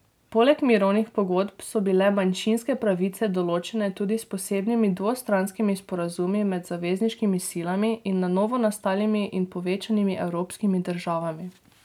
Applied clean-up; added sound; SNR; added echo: none; none; none; none.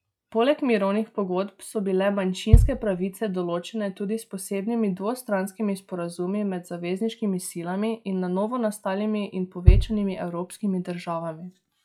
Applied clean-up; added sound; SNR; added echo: classical method log-MMSE.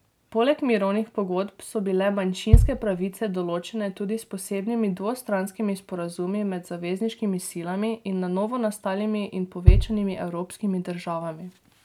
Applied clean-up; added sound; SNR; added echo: none; Bass drum; -3 dB; none.